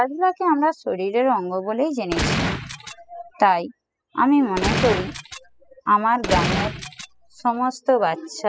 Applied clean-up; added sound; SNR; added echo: classical method spectral subtraction.